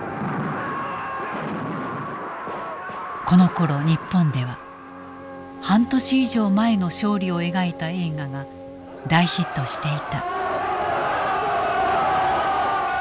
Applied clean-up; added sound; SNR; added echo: none; none; none; none.